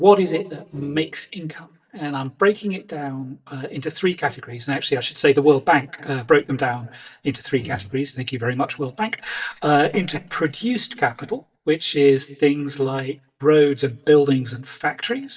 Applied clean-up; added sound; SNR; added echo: neural mask model DeepFilterNet 3.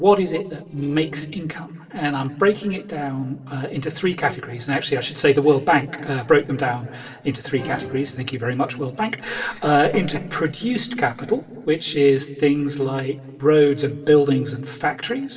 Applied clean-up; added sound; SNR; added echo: neural separator model SepFormer DNS4.